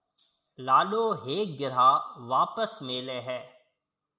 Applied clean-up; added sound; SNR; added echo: none; none; none; none.